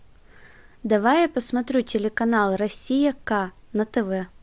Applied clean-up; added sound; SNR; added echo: none; none; none; none.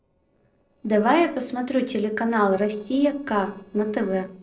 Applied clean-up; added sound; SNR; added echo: neural separator model SepFormer DNS4.